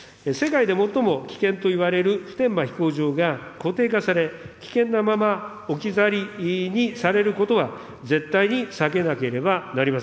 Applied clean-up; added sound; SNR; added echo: none; none; none; none.